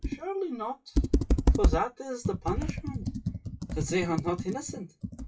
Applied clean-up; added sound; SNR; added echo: classical method WPE with log-MMSE.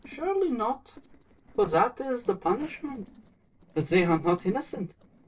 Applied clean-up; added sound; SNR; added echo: neural separator model SepFormer DNS4.